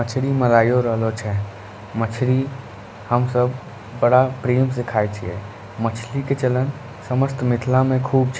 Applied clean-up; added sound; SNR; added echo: none; Wind; 18 dB; none.